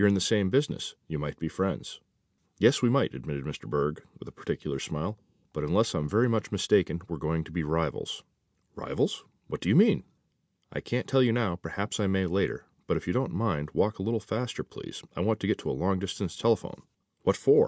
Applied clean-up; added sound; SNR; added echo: none; none; none; none.